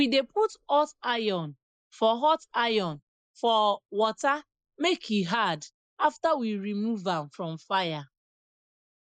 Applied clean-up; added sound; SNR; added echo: neural mask model Resemble Enhance denoiser.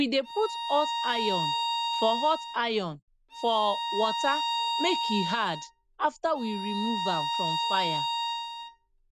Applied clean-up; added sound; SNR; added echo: none; Bowed string instrument; 1 dB; none.